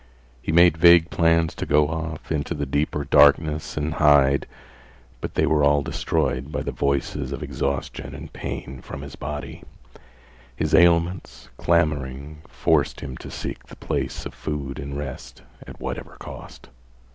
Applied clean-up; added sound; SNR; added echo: none; none; none; none.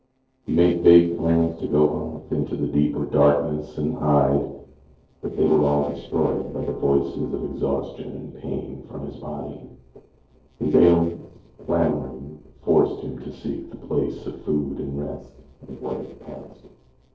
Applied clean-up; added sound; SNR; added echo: neural separator model SepFormer DNS4.